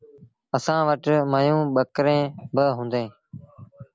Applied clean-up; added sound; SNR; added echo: none; none; none; none.